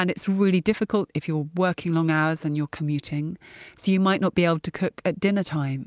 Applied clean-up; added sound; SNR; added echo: none; none; none; none.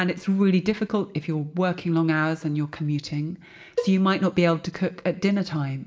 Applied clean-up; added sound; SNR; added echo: none; Cowbell; 11 dB; reverberation time 0.6 s.